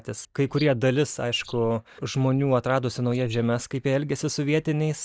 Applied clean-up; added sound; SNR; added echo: neural mask model DeepFilterNet 3.